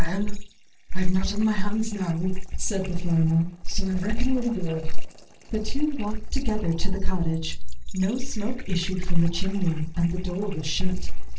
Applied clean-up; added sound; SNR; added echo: neural separator model SepFormer DNS4.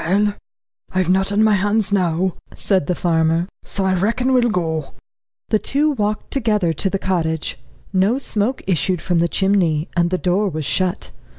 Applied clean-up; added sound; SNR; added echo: none; none; none; none.